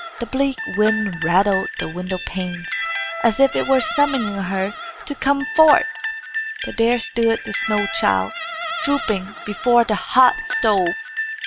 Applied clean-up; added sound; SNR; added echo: none; Guitar; 8 dB; none.